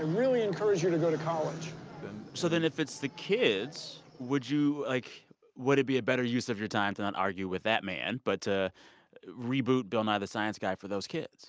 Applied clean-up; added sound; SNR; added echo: none; none; none; none.